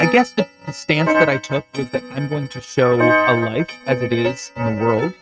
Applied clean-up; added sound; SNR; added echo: neural mask model RNNoise.